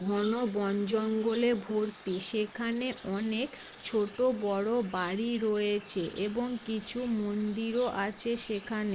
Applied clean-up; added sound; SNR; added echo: neural mask model Resemble Enhance denoiser.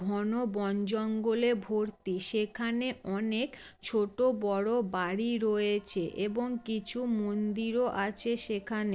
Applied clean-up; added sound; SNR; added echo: none; none; none; none.